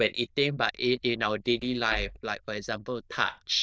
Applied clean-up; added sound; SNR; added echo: neural diffusion model UNIVERSE++.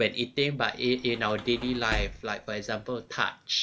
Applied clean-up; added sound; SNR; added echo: none; Sliding door / Slam; 10 dB; none.